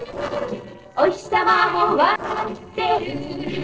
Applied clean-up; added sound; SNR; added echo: neural separator model SepFormer DNS4.